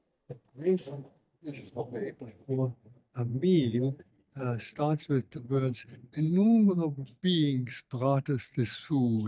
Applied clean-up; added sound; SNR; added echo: neural mask model DeepFilterNet 3.